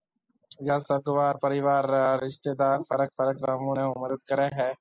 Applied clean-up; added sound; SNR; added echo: neural mask model Resemble Enhance denoiser.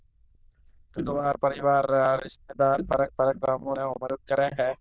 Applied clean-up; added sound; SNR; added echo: neural diffusion model UNIVERSE++.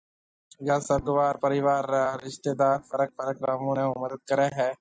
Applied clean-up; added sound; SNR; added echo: neural mask model DeepFilterNet 3.